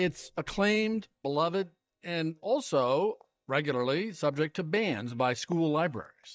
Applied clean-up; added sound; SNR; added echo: neural mask model DeepFilterNet 3.